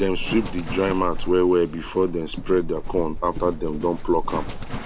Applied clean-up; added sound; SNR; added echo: none; Livestock, farm animals, working animals; 5 dB; none.